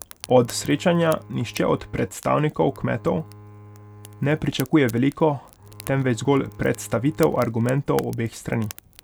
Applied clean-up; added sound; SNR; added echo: none; Fire + Bowed string instrument; 20 dB; none.